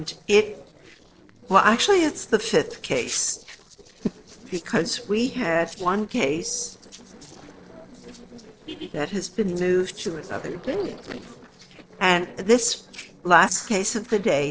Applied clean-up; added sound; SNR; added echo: neural separator model SepFormer DNS4.